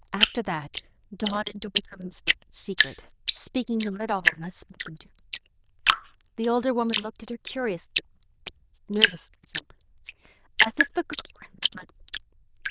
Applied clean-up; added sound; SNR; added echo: neural diffusion model UNIVERSE++.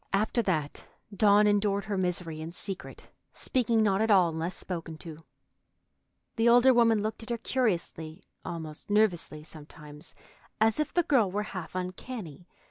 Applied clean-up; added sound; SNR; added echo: none; none; none; none.